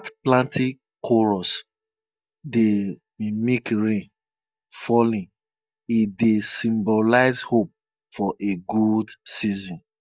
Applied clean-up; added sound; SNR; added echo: neural mask model DeepFilterNet 3.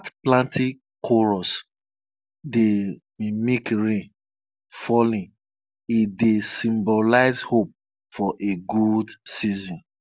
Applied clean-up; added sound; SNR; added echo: none; none; none; none.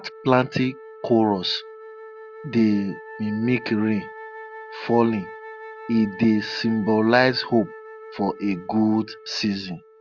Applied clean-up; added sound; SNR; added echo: none; Wind instrument, woodwind instrument; 16 dB; none.